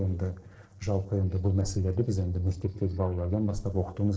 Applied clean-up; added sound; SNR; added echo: neural separator model SepFormer DNS4.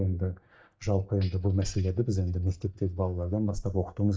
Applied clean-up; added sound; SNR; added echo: neural mask model DeepFilterNet 3.